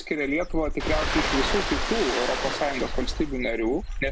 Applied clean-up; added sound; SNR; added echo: none; Ocean + Bird / Dog; 1 dB; none.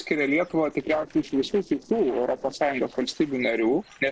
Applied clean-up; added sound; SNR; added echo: neural separator model SepFormer DNS4.